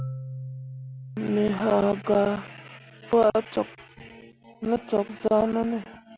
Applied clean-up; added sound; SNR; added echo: none; Marimba, xylophone; 16 dB; none.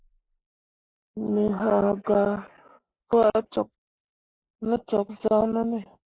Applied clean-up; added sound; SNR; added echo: neural mask model Resemble Enhance denoiser.